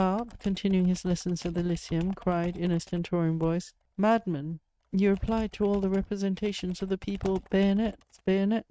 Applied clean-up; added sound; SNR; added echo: neural mask model RNNoise.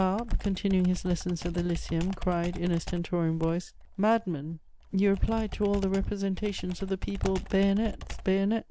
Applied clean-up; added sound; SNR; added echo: none; Computer keyboard; 11 dB; none.